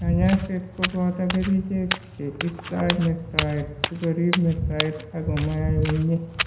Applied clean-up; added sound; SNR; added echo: none; Walk, footsteps; 4 dB; reverberation time 0.8 s.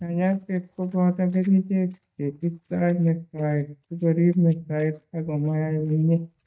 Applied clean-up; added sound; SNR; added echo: neural mask model DeepFilterNet 3.